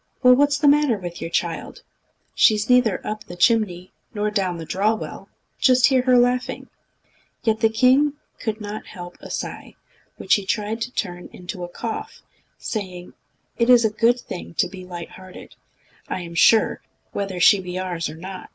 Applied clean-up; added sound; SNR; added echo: none; none; none; none.